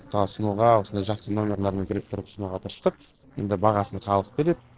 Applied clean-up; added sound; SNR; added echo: neural separator model SepFormer DNS4.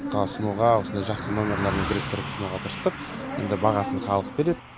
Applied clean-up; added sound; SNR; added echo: none; Car passing by; 9 dB; none.